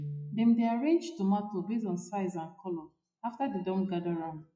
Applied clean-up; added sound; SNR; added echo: classical method log-MMSE.